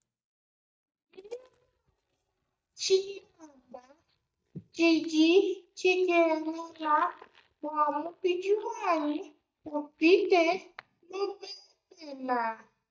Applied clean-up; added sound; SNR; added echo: neural mask model DeepFilterNet 3.